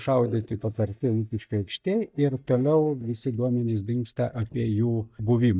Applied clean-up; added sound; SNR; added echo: neural mask model DeepFilterNet 3.